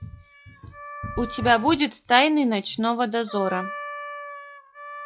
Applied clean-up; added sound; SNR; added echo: classical method log-MMSE.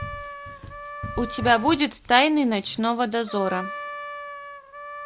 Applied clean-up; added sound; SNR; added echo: none; Trumpet; 13 dB; none.